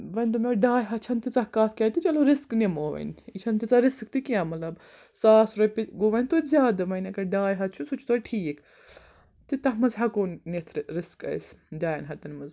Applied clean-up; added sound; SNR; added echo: none; none; none; none.